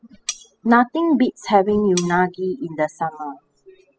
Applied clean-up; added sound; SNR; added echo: classical method spectral subtraction.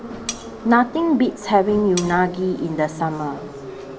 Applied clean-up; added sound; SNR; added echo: none; Cutlery, silverware + Subway, metro, underground; 12 dB; none.